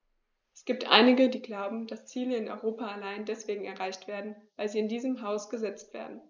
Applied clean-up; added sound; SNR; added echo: neural mask model Resemble Enhance denoiser.